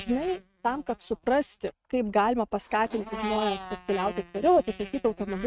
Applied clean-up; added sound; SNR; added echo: neural mask model RNNoise.